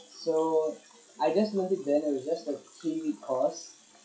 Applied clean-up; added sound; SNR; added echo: classical method WPE with log-MMSE.